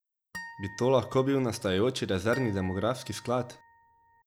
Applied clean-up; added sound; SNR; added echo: none; Harp; 18 dB; none.